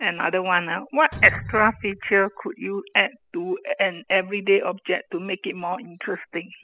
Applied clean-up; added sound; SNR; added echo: classical method spectral subtraction.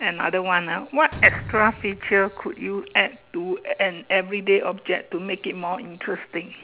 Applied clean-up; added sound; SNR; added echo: none; Slam; 17 dB; none.